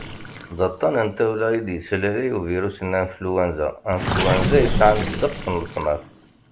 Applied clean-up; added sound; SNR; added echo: none; Gurgling; 6 dB; none.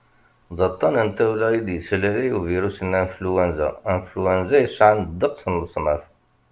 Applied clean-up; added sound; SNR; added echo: none; none; none; none.